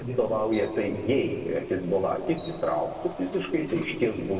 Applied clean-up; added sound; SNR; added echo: none; Bicycle; 18 dB; reverberation time 1.8 s.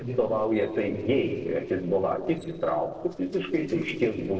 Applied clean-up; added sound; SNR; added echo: neural separator model SepFormer DNS4.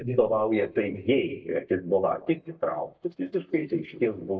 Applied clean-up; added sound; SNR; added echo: neural mask model DeepFilterNet 3.